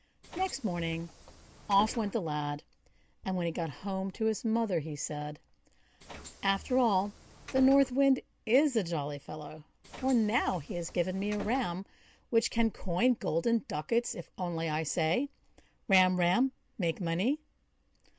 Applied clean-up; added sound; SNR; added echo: none; Bus; 16 dB; none.